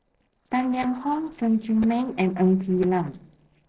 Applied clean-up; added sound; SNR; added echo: neural separator model SepFormer DNS4.